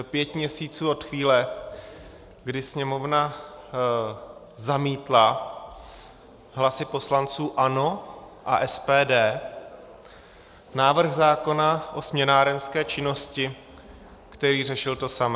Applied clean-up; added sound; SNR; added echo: none; none; none; none.